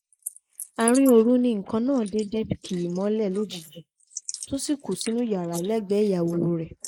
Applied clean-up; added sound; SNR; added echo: neural mask model Resemble Enhance denoiser.